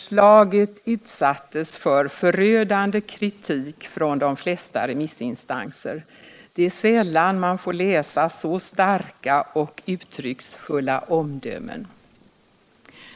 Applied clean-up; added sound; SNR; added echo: neural mask model Resemble Enhance denoiser.